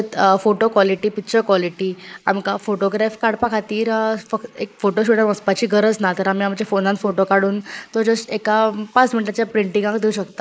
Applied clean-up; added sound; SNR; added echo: neural mask model Resemble Enhance denoiser.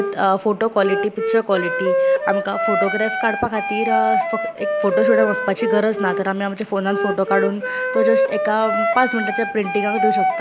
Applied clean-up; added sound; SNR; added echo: none; Wind instrument, woodwind instrument; 0 dB; none.